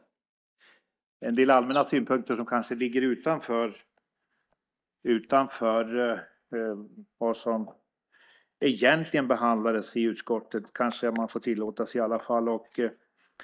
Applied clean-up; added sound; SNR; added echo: neural mask model DeepFilterNet 3.